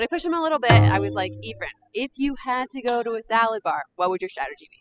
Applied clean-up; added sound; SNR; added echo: classical method spectral subtraction.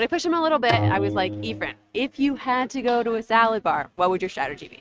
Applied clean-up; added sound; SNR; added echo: neural mask model RNNoise.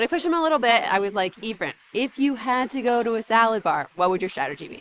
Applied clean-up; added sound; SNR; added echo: neural mask model Resemble Enhance denoiser.